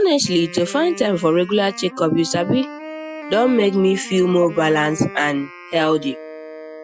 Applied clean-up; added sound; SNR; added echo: classical method Wiener filter.